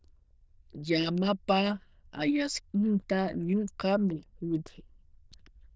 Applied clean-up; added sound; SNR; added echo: neural diffusion model UNIVERSE++.